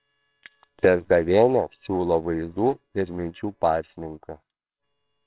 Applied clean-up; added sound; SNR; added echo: neural separator model SepFormer WHAMR!.